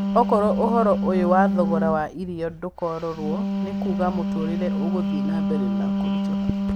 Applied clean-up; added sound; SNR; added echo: none; Wind instrument, woodwind instrument; -1 dB; none.